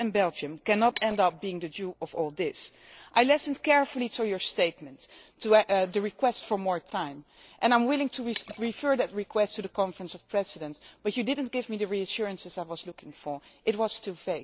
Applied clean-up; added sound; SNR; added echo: neural separator model SepFormer DNS4.